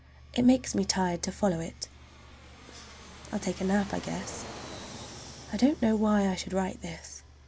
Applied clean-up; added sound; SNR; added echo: none; Fixed-wing aircraft, airplane; 17 dB; none.